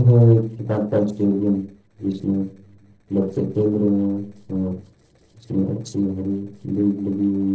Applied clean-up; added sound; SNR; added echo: neural separator model SepFormer DNS4.